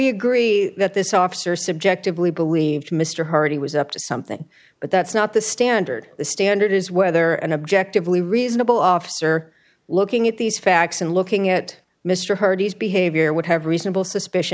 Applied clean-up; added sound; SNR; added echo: none; none; none; none.